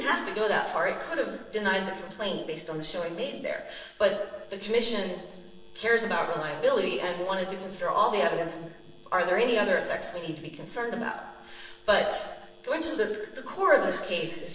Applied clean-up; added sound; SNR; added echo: neural separator model SepFormer DNS4.